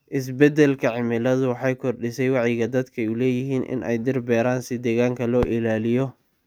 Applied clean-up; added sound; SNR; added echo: neural mask model RNNoise.